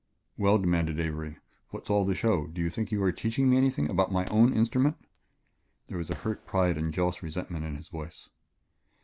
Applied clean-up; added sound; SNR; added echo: none; Fireworks; 20 dB; none.